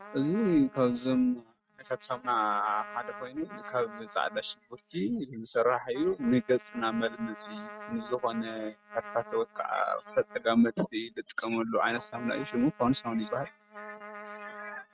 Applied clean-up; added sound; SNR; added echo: neural mask model RNNoise.